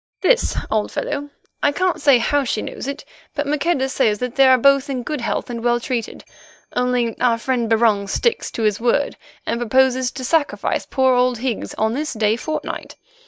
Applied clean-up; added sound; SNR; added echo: neural mask model DeepFilterNet 3.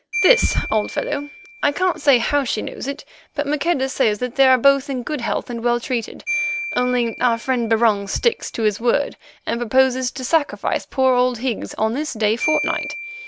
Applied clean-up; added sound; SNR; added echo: none; Marimba, xylophone; 12 dB; none.